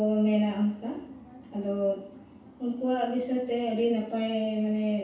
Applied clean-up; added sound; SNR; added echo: none; none; none; reverberation time 0.7 s.